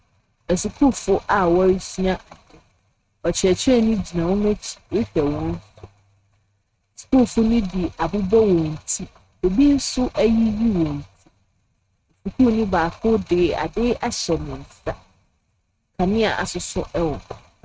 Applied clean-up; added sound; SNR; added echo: neural mask model RNNoise.